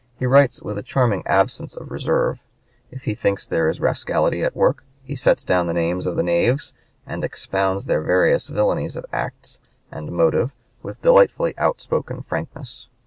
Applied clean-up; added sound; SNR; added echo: none; none; none; none.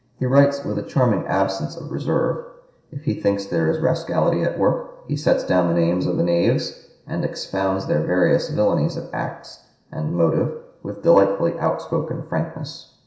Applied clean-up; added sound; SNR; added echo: none; none; none; reverberation time 0.7 s.